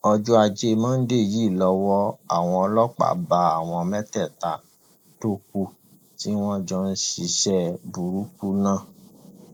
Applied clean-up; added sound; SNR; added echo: neural mask model Resemble Enhance denoiser.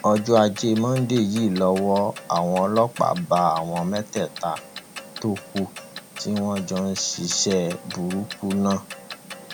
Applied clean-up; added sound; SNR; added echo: none; Clock; 16 dB; none.